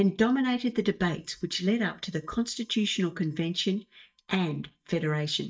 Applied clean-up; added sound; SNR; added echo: neural mask model DeepFilterNet 3.